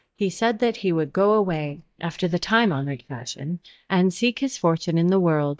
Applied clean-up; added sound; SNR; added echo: neural mask model DeepFilterNet 3.